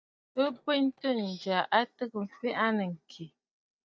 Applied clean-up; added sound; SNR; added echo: neural mask model DeepFilterNet 3.